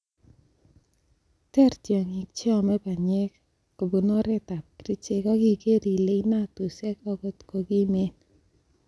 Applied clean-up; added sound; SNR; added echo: none; none; none; none.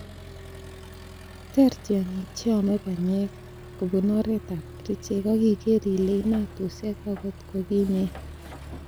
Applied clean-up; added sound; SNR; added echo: none; Accelerating, revving, vroom; 15 dB; none.